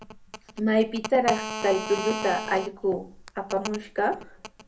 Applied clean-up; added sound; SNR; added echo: none; Telephone; 9 dB; reverberation time 0.3 s.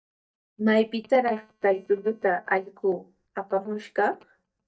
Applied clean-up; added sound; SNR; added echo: neural mask model DeepFilterNet 3.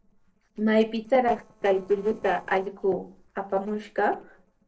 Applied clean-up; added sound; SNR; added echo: neural separator model SepFormer DNS4.